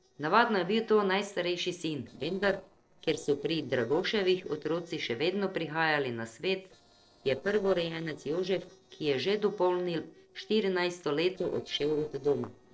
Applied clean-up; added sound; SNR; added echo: neural separator model SepFormer DNS4.